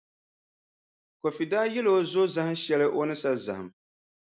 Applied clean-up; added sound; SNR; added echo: none; none; none; none.